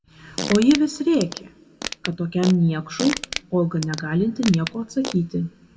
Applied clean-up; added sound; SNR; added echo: none; Fart; 11 dB; reverberation time 0.7 s.